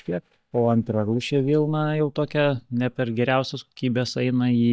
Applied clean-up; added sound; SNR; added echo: neural mask model DeepFilterNet 3.